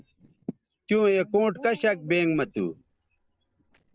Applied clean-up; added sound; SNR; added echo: neural separator model SepFormer DNS4.